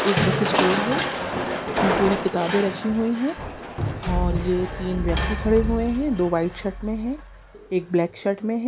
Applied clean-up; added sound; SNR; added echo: none; Crushing; 2 dB; none.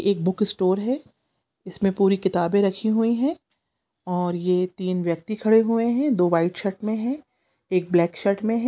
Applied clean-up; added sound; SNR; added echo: none; none; none; none.